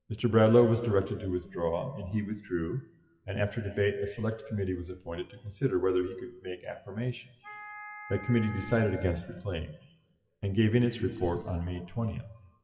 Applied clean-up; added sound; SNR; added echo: classical method WPE with log-MMSE.